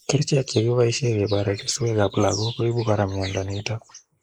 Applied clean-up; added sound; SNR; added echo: neural mask model Resemble Enhance denoiser.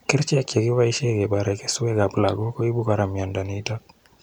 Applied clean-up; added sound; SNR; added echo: none; none; none; none.